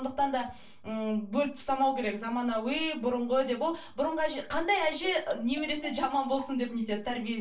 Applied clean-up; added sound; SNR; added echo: none; Marimba, xylophone; 18 dB; reverberation time 0.3 s.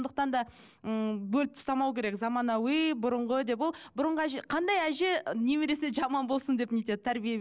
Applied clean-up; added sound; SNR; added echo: none; none; none; none.